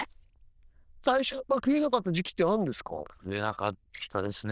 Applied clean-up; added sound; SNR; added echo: neural diffusion model UNIVERSE++.